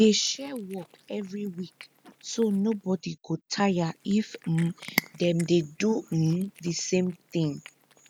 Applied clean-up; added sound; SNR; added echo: none; Cat; 15 dB; none.